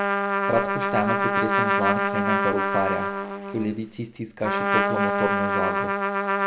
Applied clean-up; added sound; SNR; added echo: none; Trumpet; -4 dB; none.